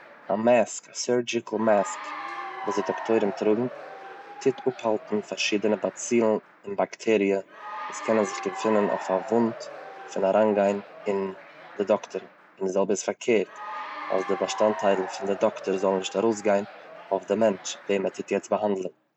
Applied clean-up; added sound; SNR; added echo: none; Applause / Cheering; 13 dB; none.